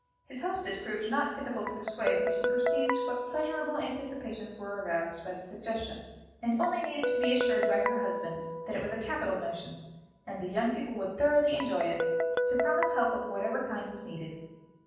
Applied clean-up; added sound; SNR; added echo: none; Guitar; 1 dB; reverberation time 1.2 s.